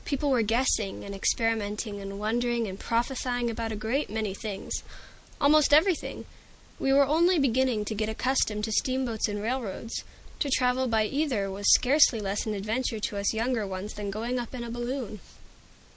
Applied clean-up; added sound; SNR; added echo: none; none; none; none.